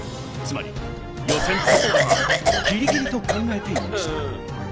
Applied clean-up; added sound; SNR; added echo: none; Cough; -4 dB; none.